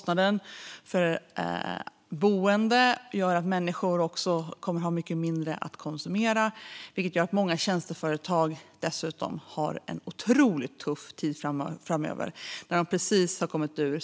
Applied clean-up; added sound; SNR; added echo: none; none; none; none.